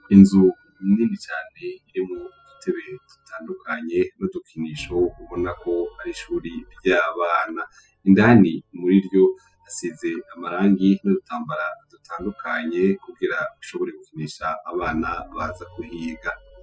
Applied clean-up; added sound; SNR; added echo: classical method spectral subtraction.